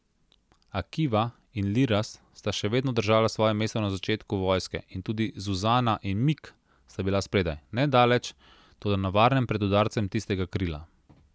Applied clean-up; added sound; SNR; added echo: none; none; none; none.